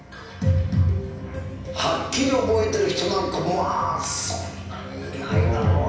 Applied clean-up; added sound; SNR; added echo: none; none; none; reverberation time 0.9 s.